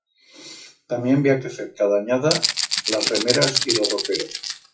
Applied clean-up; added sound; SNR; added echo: classical method WPE with log-MMSE.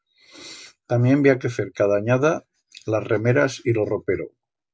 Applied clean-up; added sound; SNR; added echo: none; none; none; none.